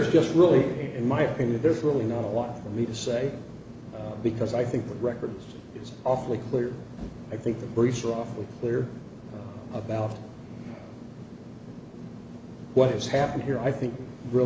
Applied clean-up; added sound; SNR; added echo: none; none; none; none.